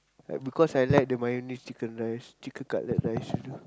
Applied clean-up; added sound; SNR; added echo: none; none; none; none.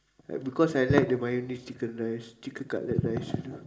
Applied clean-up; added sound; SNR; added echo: none; none; none; reverberation time 1.5 s.